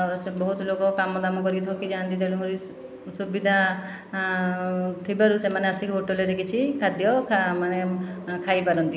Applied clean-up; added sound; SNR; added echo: none; none; none; none.